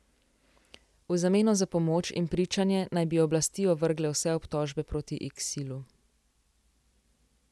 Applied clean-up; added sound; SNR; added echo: none; none; none; none.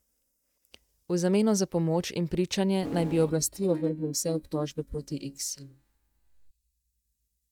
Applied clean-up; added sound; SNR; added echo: neural mask model DeepFilterNet 3.